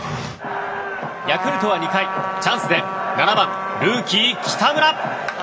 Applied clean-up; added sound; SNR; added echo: none; Trumpet; 8 dB; reverberation time 1.4 s.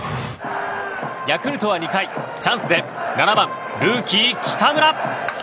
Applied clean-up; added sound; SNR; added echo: none; none; none; none.